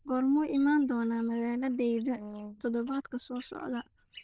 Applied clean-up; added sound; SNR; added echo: neural diffusion model UNIVERSE++.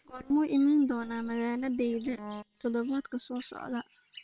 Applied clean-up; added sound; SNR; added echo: neural separator model SepFormer WHAM!.